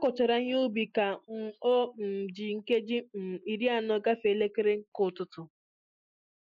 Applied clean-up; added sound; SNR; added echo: neural mask model Resemble Enhance denoiser.